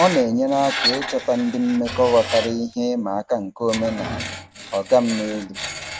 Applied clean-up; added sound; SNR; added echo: none; Screech; 9 dB; none.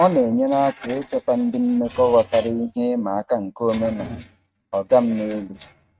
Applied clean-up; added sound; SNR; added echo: neural mask model RNNoise.